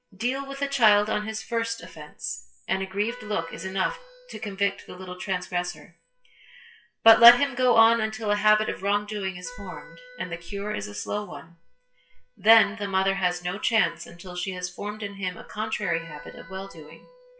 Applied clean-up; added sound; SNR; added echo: classical method WPE with log-MMSE.